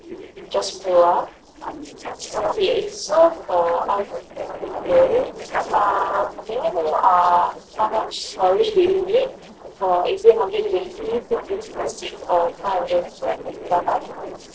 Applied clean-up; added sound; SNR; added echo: neural separator model SepFormer DNS4.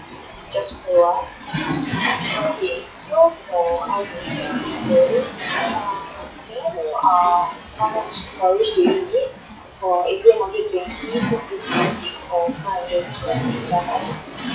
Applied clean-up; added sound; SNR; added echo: classical method WPE with log-MMSE.